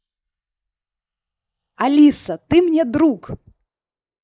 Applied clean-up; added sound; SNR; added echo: neural mask model Resemble Enhance denoiser.